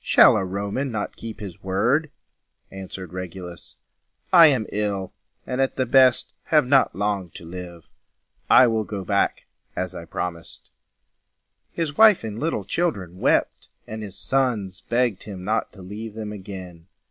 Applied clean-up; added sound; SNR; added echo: none; none; none; none.